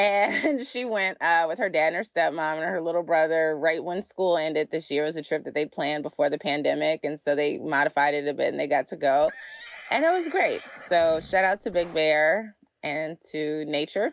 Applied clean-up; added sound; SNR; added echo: none; Livestock, farm animals, working animals; 19 dB; none.